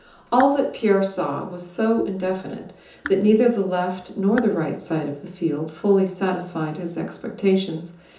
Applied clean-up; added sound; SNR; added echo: none; Raindrop / Drip; 16 dB; reverberation time 0.6 s.